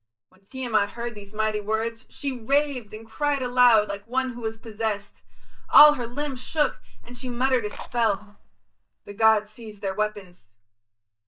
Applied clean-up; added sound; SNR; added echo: neural mask model DeepFilterNet 3.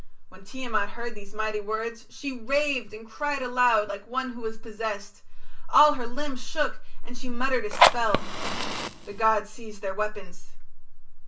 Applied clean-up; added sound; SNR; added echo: none; Fire; 0 dB; reverberation time 0.2 s.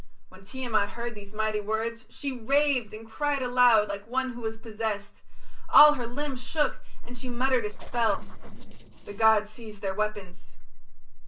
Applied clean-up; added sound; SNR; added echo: neural separator model SepFormer DNS4.